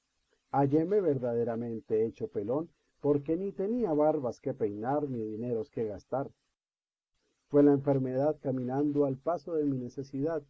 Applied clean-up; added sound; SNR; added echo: none; none; none; none.